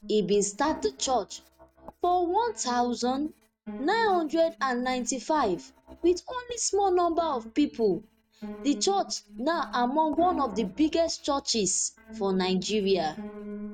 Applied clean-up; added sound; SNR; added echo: neural mask model RNNoise.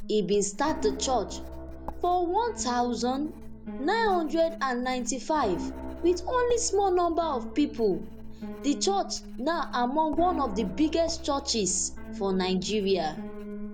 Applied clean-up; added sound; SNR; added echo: none; Writing + Piano; 10 dB; none.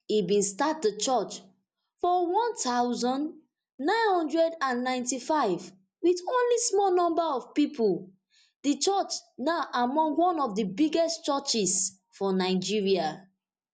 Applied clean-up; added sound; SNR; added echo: none; none; none; none.